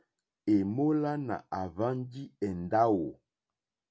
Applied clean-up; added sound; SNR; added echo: none; none; none; none.